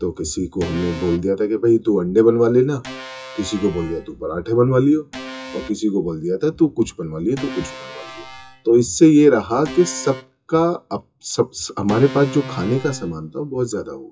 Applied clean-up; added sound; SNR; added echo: classical method WPE with log-MMSE.